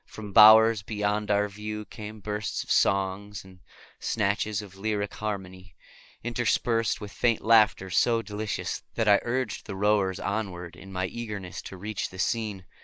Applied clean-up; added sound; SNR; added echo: neural mask model Resemble Enhance denoiser.